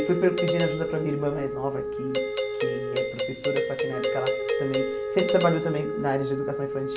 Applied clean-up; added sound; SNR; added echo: none; Wind instrument, woodwind instrument + Doorbell; 0 dB; none.